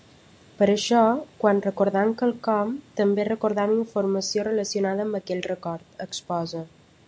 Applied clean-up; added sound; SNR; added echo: none; none; none; none.